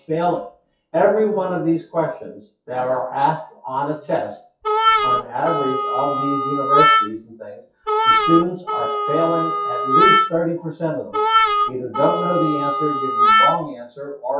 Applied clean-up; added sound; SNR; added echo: classical method WPE with log-MMSE.